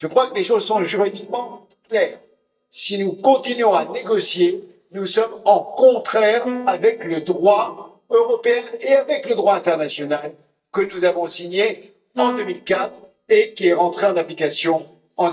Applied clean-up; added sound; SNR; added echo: neural mask model DeepFilterNet 3.